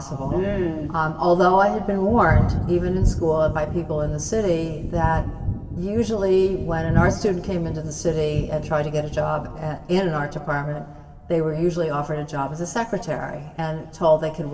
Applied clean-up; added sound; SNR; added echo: none; Thunder; 6 dB; reverberation time 2.0 s.